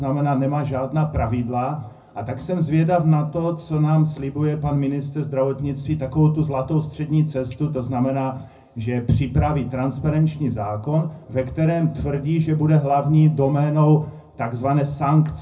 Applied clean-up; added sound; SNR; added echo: none; Bicycle bell; 20 dB; reverberation time 0.4 s.